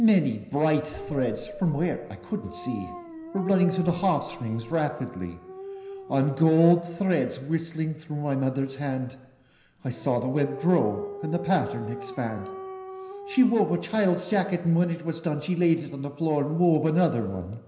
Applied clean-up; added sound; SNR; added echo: none; Dog; 15 dB; reverberation time 0.9 s.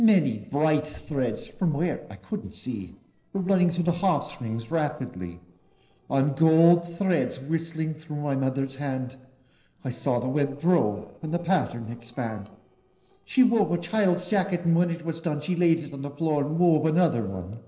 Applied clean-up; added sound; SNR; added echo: neural separator model SepFormer DNS4.